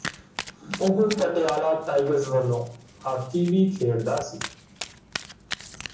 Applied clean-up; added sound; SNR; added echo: none; Domestic sounds, home sounds; 13 dB; reverberation time 0.7 s.